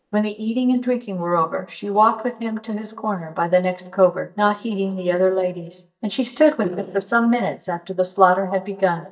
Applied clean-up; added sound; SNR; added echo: neural mask model DeepFilterNet 3.